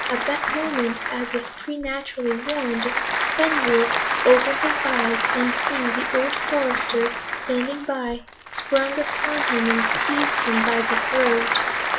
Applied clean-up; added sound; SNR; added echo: none; Applause / Crowd; 0 dB; none.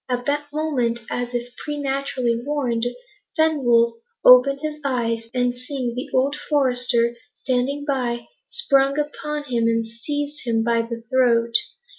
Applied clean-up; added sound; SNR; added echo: none; none; none; none.